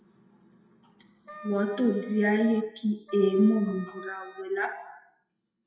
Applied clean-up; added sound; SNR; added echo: classical method WPE with log-MMSE.